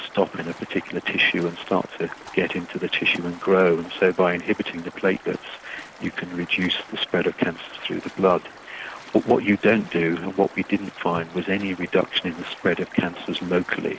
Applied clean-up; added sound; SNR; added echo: none; Stream; 19 dB; none.